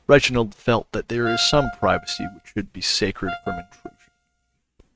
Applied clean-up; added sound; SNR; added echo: neural mask model RNNoise.